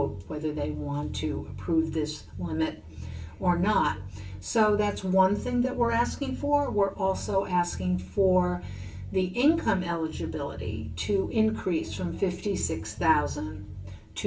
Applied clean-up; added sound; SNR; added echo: none; Bass guitar; 10 dB; reverberation time 0.3 s.